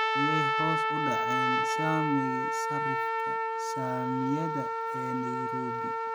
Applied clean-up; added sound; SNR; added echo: none; Trumpet; -5 dB; none.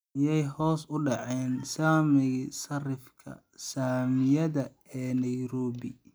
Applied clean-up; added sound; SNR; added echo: none; none; none; none.